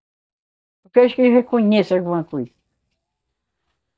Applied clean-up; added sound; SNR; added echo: neural mask model DeepFilterNet 3.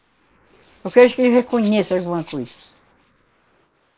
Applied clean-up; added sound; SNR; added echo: neural mask model Resemble Enhance denoiser.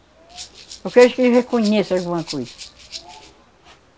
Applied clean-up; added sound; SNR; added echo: none; Rattle (instrument); 18 dB; none.